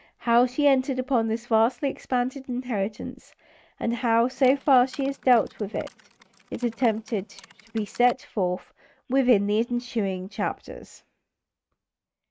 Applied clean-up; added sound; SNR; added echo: neural mask model RNNoise.